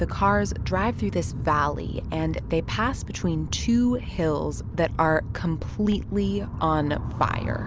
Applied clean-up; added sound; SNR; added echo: none; none; none; none.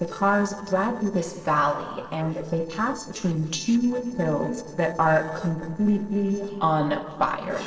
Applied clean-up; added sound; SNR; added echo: neural separator model SepFormer DNS4.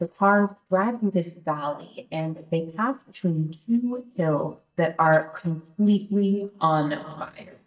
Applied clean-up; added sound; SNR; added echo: neural mask model DeepFilterNet 3.